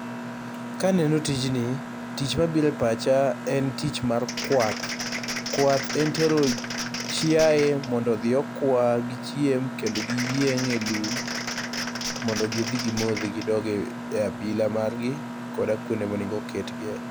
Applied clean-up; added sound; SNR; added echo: none; Applause + Mechanisms; 6 dB; none.